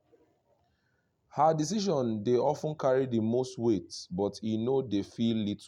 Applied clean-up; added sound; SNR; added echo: none; none; none; none.